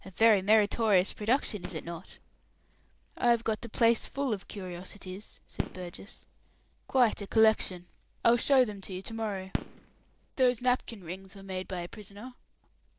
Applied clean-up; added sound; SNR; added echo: neural separator model SepFormer DNS4.